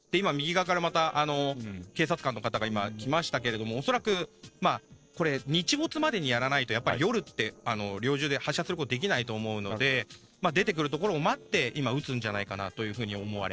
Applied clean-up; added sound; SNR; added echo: neural separator model SepFormer DNS4.